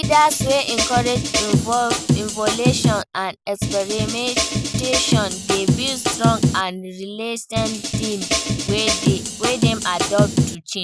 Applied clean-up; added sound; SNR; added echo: none; Drum kit; -2 dB; none.